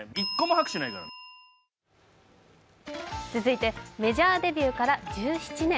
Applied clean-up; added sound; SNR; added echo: none; none; none; none.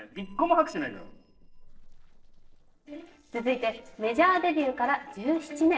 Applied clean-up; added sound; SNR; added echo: neural separator model SepFormer DNS4.